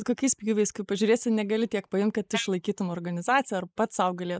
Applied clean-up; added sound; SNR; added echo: neural mask model Resemble Enhance denoiser.